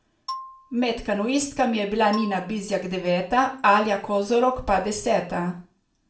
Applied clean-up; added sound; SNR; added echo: none; Marimba, xylophone; 16 dB; reverberation time 0.4 s.